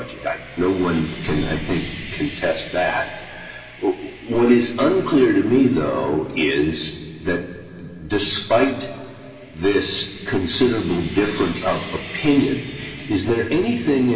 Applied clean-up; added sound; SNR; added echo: none; Sawing; 19 dB; reverberation time 2.3 s.